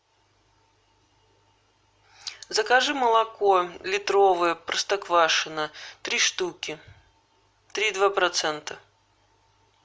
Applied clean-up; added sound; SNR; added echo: none; none; none; none.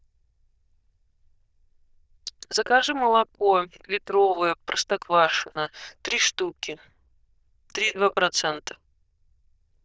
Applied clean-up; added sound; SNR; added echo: neural diffusion model UNIVERSE++.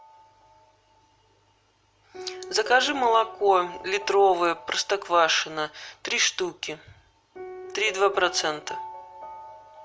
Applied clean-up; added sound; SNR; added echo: none; Piano; 16 dB; none.